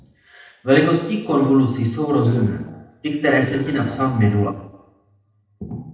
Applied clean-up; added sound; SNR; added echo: neural separator model SepFormer DNS4.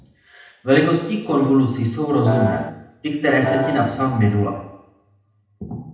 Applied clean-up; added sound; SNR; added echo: none; Piano; 2 dB; reverberation time 0.8 s.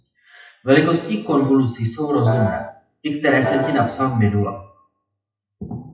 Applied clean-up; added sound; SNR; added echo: classical method WPE with log-MMSE.